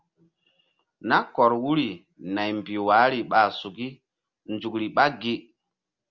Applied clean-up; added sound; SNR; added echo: none; none; none; none.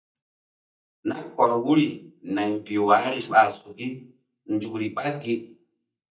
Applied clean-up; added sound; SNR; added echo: neural mask model DeepFilterNet 3.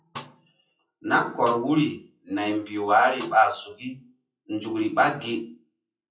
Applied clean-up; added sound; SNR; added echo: classical method WPE with log-MMSE.